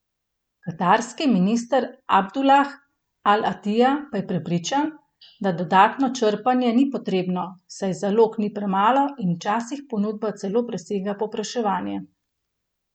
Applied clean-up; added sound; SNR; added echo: none; none; none; none.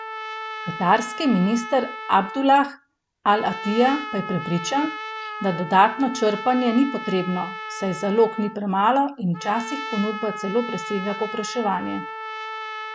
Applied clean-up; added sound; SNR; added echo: none; Trumpet; 10 dB; none.